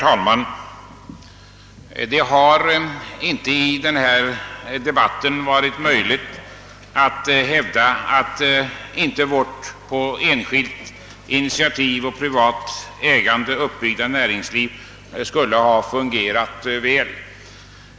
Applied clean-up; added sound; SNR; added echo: none; none; none; none.